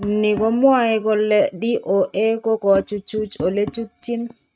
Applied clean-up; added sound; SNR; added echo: neural mask model RNNoise.